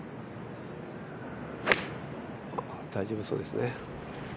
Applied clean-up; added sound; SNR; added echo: none; none; none; none.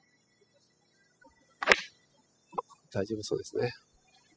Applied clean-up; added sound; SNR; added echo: classical method spectral subtraction.